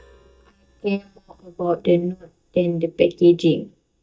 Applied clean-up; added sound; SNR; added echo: neural mask model DeepFilterNet 3.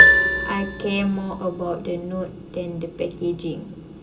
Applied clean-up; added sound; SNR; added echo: none; Piano; -4 dB; reverberation time 0.2 s.